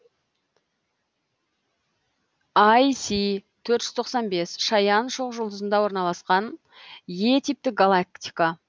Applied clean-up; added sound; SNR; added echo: none; none; none; none.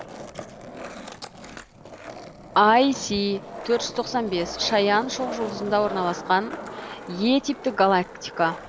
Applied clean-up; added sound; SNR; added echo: none; Skateboard; 12 dB; none.